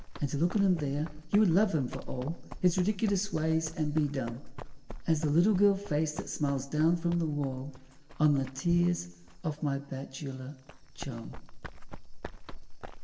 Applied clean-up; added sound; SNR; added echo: none; Run; 11 dB; reverberation time 1.0 s.